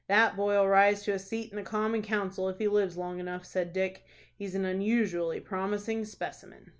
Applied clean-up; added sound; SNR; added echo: none; none; none; none.